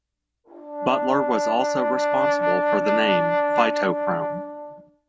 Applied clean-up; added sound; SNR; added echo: none; Brass instrument; -3 dB; none.